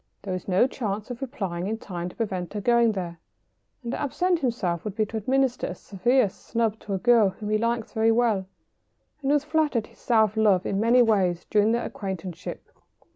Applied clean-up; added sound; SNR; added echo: none; none; none; none.